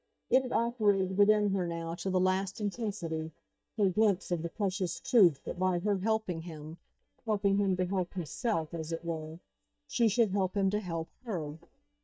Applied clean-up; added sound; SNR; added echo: neural mask model DeepFilterNet 3.